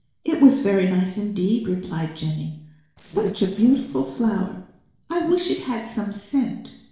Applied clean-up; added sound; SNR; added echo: neural separator model SepFormer DNS4.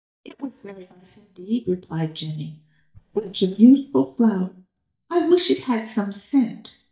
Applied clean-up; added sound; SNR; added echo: neural mask model DeepFilterNet 3.